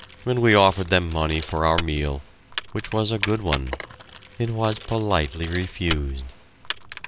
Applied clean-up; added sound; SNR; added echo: none; Keys jangling; 11 dB; none.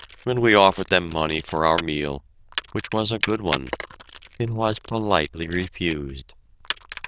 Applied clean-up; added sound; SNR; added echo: neural diffusion model UNIVERSE++.